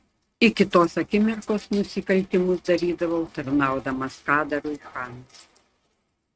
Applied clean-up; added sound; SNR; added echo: neural mask model RNNoise.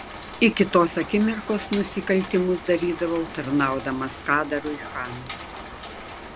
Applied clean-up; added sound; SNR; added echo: none; Rain; 11 dB; none.